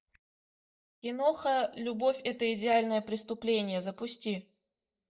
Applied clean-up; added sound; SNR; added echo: neural mask model DeepFilterNet 3.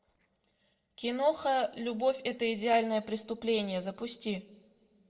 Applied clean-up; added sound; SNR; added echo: neural separator model SepFormer DNS4.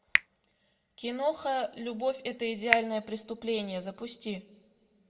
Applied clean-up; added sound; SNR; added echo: none; Finger snapping; 3 dB; reverberation time 1.3 s.